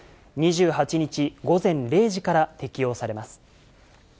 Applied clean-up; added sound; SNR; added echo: none; none; none; none.